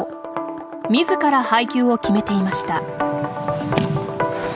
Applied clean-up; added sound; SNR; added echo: none; none; none; none.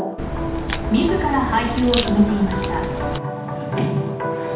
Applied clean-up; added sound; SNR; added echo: none; Crack; 4 dB; reverberation time 0.8 s.